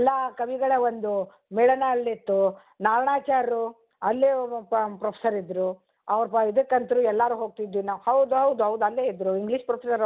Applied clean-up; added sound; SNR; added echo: none; none; none; none.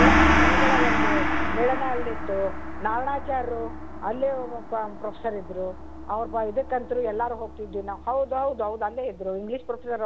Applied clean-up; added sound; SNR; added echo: none; Gong; -3 dB; none.